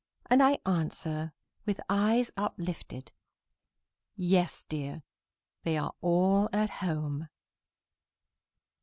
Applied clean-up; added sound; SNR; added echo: none; none; none; none.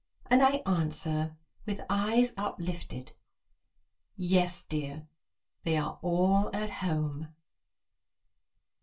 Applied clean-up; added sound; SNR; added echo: none; none; none; reverberation time 0.2 s.